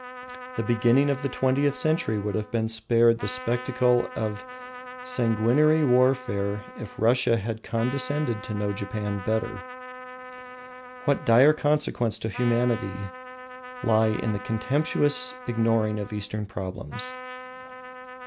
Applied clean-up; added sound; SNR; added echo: none; Trumpet; 15 dB; none.